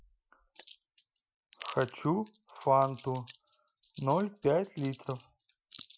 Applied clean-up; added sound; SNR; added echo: classical method Wiener filter.